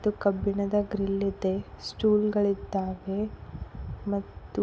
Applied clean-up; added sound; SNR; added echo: none; none; none; none.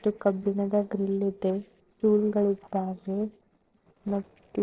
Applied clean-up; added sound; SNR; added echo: neural separator model SepFormer DNS4.